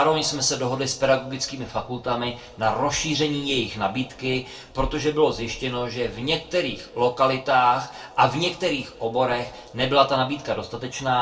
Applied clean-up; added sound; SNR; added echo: none; none; none; reverberation time 0.2 s.